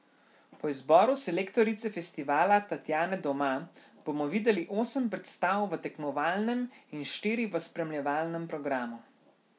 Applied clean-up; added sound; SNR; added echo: none; none; none; none.